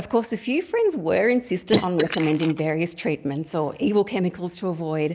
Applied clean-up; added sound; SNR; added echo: neural mask model Resemble Enhance denoiser.